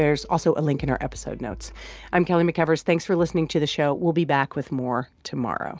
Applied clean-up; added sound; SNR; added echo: none; none; none; none.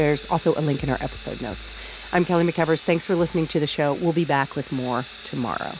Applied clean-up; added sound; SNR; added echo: none; Sawing; 16 dB; none.